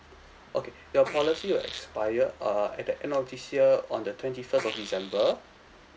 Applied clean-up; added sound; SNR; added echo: none; Fart; 13 dB; none.